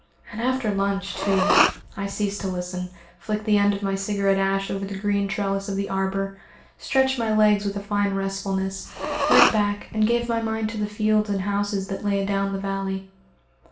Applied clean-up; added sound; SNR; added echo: none; Respiratory sounds; 1 dB; reverberation time 0.5 s.